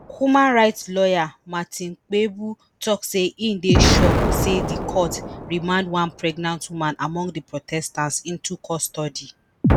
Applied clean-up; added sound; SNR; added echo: none; Explosion; 2 dB; none.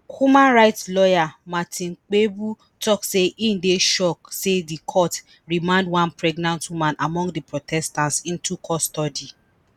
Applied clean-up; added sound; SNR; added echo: none; none; none; none.